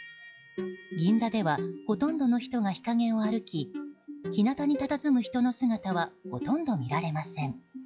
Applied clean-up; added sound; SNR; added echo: classical method log-MMSE.